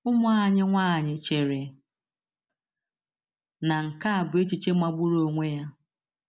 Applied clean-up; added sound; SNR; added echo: none; none; none; none.